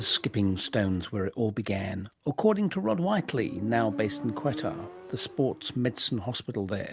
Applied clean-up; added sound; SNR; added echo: none; Motorcycle; 15 dB; none.